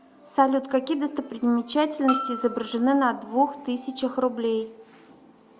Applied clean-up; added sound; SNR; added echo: none; Bell; 9 dB; none.